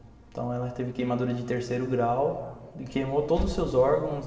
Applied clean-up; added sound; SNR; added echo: none; none; none; reverberation time 2.3 s.